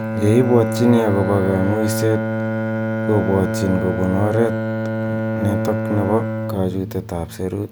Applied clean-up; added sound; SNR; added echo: none; Bowed string instrument; 2 dB; none.